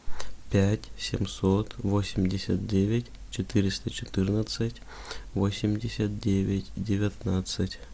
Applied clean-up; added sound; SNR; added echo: none; none; none; none.